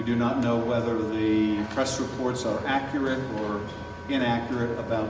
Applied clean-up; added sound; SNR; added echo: none; Wind instrument, woodwind instrument; 17 dB; none.